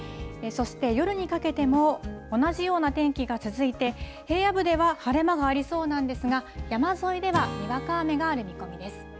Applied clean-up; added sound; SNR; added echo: none; Acoustic guitar / Strum; 16 dB; none.